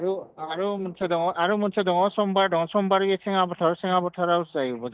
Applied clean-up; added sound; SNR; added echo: neural mask model DeepFilterNet 3.